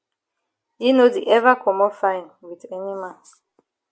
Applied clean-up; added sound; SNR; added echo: none; none; none; none.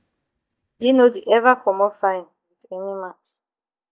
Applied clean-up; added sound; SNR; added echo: neural mask model DeepFilterNet 3.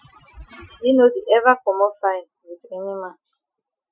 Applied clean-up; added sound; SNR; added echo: classical method Wiener filter.